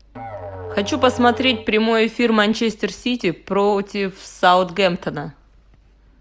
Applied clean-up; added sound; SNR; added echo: none; Musical instrument; 13 dB; none.